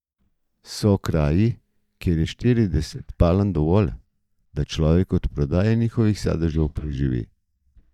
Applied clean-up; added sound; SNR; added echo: neural mask model DeepFilterNet 3.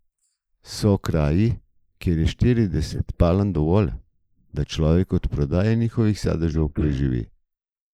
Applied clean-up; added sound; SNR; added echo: neural mask model Resemble Enhance denoiser.